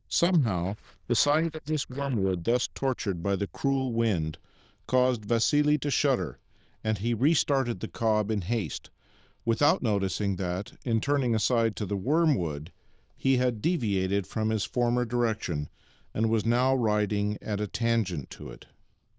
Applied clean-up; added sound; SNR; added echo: neural diffusion model UNIVERSE++.